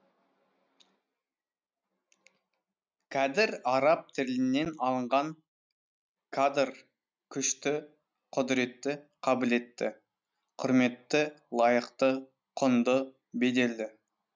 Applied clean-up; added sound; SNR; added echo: none; none; none; none.